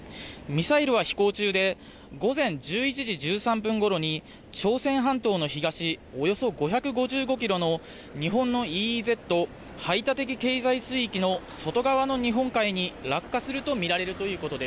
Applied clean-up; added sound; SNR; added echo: none; none; none; none.